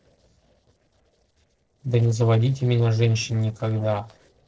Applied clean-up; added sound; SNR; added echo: neural separator model SepFormer DNS4.